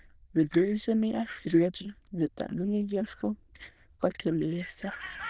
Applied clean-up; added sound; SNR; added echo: neural diffusion model UNIVERSE++.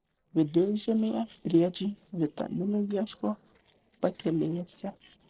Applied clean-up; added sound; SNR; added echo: neural separator model SepFormer DNS4.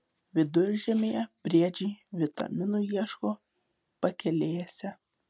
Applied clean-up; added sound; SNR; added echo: none; none; none; none.